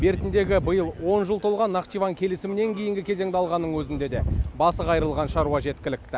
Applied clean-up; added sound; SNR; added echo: none; none; none; none.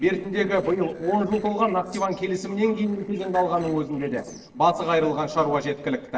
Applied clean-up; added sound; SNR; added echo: neural separator model SepFormer DNS4.